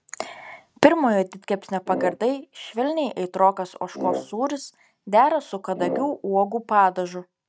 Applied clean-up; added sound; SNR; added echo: neural mask model RNNoise.